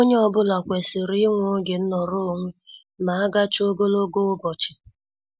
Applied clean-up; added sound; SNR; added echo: none; none; none; none.